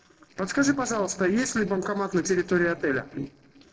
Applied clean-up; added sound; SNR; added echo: neural separator model SepFormer DNS4.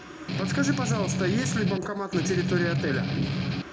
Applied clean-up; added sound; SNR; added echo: none; Strum; -1 dB; reverberation time 0.4 s.